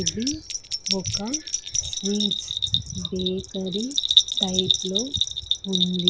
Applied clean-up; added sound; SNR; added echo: none; Bell; -4 dB; none.